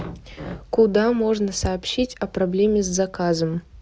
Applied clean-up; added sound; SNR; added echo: none; none; none; none.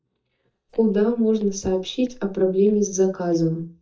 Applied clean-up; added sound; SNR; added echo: neural mask model DeepFilterNet 3.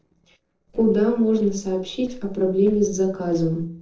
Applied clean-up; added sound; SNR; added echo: neural separator model SepFormer DNS4.